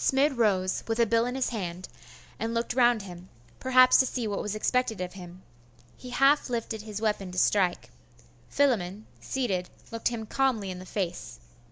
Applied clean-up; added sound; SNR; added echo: none; none; none; none.